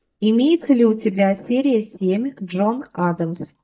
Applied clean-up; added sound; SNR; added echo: neural mask model DeepFilterNet 3.